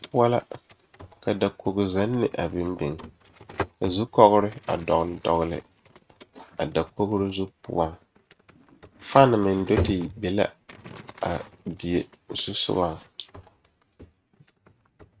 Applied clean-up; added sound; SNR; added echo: neural mask model RNNoise.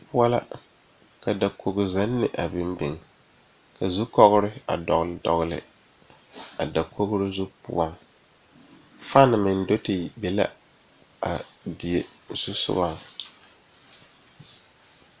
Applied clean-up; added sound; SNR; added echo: none; none; none; none.